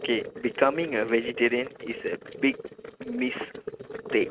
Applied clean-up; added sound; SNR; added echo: neural mask model RNNoise.